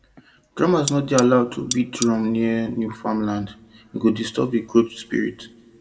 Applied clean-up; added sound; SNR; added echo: none; Cutlery, silverware; 10 dB; reverberation time 1.3 s.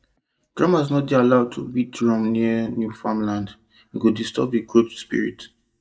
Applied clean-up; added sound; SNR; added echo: neural mask model DeepFilterNet 3.